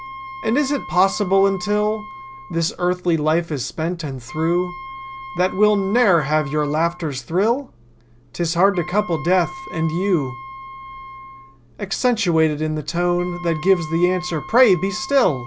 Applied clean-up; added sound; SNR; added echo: none; Wind instrument, woodwind instrument; 15 dB; none.